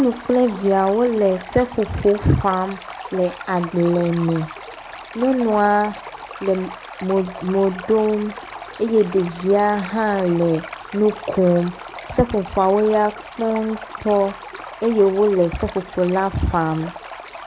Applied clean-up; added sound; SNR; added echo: none; Stream; 15 dB; none.